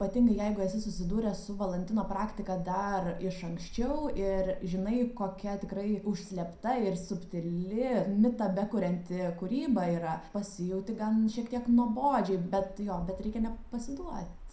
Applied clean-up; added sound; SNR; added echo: none; Cricket; 12 dB; reverberation time 0.4 s.